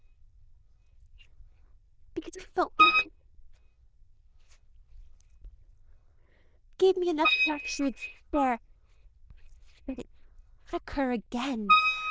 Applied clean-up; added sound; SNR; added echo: neural diffusion model UNIVERSE++.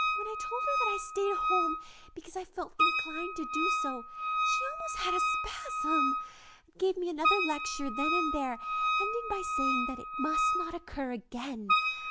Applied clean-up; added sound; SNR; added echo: none; Wind instrument, woodwind instrument; -4 dB; none.